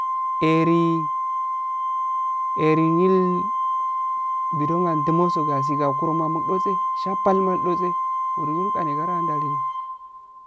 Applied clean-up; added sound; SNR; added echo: none; Organ; -1 dB; none.